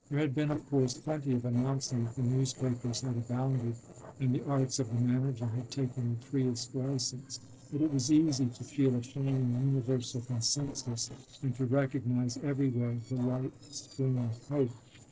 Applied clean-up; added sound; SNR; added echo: neural separator model SepFormer DNS4.